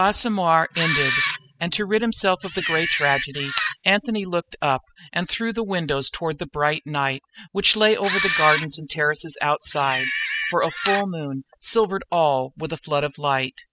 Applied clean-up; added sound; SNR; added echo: classical method spectral subtraction.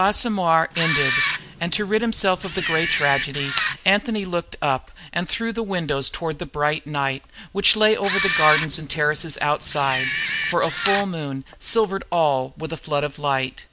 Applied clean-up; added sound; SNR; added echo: none; Camera; 3 dB; none.